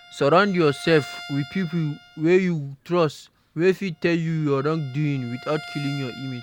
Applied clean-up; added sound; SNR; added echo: none; Bowed string instrument; 20 dB; none.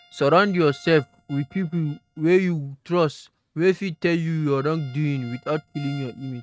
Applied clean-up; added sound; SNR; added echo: neural mask model RNNoise.